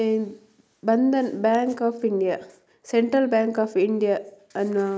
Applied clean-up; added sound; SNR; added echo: none; none; none; none.